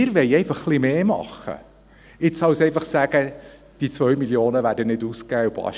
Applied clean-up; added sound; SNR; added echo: none; none; none; none.